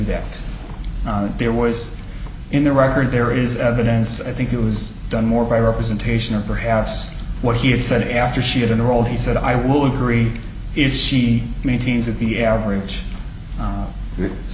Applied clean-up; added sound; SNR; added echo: none; none; none; none.